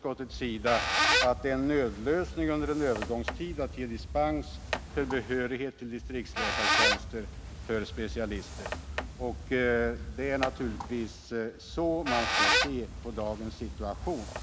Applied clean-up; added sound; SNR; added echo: none; Squeak; 1 dB; none.